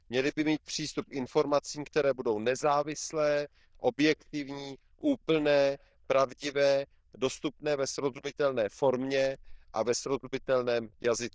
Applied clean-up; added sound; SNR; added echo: neural diffusion model UNIVERSE++.